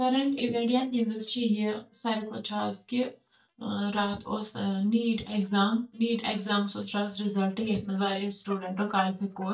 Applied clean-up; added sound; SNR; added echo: neural mask model DeepFilterNet 3.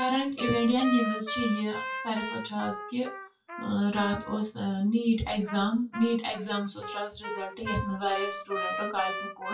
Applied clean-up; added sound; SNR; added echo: classical method WPE with log-MMSE.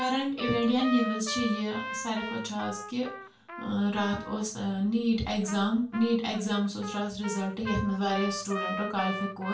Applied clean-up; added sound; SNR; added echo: none; Trumpet; 10 dB; reverberation time 0.3 s.